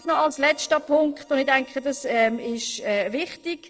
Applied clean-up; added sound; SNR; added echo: neural separator model SepFormer DNS4.